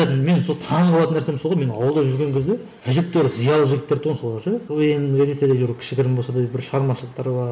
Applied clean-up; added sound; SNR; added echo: none; none; none; none.